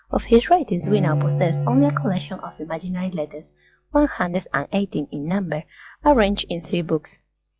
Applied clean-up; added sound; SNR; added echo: classical method log-MMSE.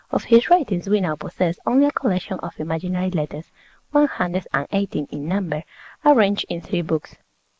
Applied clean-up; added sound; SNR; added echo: neural mask model Resemble Enhance denoiser.